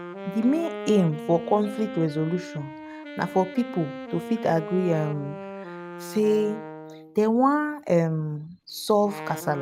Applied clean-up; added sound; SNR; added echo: none; Wind instrument, woodwind instrument; 12 dB; none.